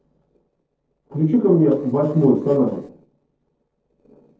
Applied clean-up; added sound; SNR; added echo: neural separator model SepFormer DNS4.